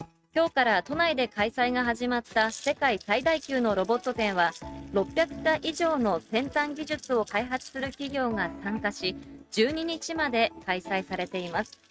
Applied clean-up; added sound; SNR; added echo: neural mask model RNNoise.